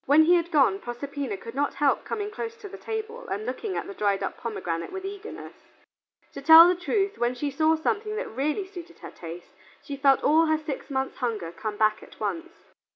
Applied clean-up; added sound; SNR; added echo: none; none; none; none.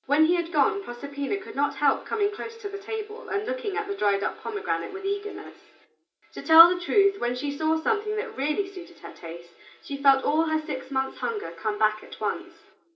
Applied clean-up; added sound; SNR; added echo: none; none; none; reverberation time 0.3 s.